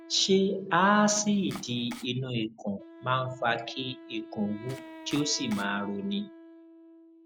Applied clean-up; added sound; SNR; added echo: none; Wind instrument, woodwind instrument + Domestic sounds, home sounds; 18 dB; none.